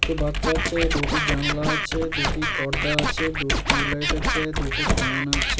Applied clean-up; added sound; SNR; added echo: none; Computer keyboard + Scratching (performance technique); -4 dB; none.